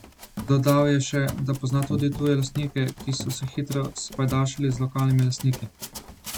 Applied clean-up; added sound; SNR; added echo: none; Run; 14 dB; none.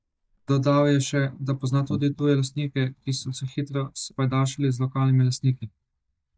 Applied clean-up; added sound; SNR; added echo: neural mask model DeepFilterNet 3.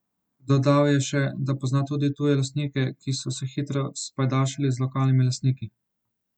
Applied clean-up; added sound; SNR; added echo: none; none; none; none.